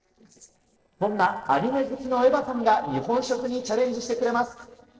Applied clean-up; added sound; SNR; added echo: neural separator model SepFormer DNS4.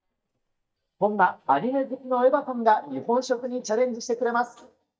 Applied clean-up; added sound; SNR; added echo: neural mask model DeepFilterNet 3.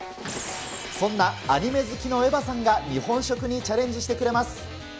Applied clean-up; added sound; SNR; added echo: none; none; none; none.